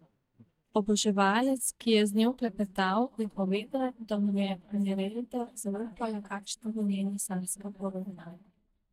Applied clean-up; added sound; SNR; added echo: neural mask model DeepFilterNet 3.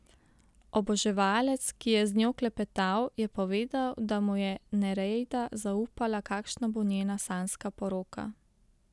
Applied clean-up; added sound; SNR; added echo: none; none; none; none.